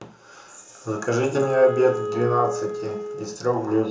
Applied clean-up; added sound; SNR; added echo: none; Wind instrument, woodwind instrument; 7 dB; reverberation time 0.5 s.